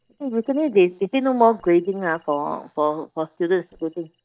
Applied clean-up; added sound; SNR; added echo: neural mask model DeepFilterNet 3.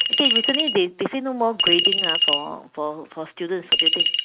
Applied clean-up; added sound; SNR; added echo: neural mask model RNNoise.